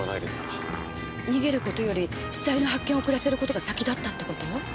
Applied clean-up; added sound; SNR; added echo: none; Aircraft; 13 dB; none.